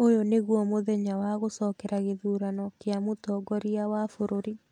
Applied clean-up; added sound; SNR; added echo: none; none; none; none.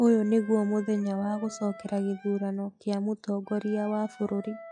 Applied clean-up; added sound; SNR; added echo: classical method log-MMSE.